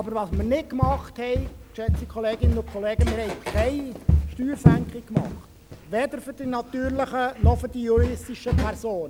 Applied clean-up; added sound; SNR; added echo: none; Walk, footsteps; -2 dB; none.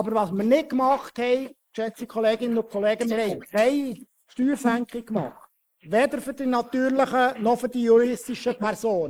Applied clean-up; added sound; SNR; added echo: neural mask model Resemble Enhance denoiser.